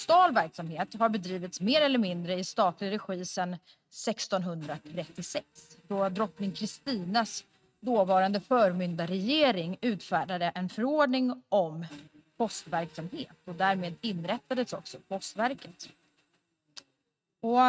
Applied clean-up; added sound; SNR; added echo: neural mask model RNNoise.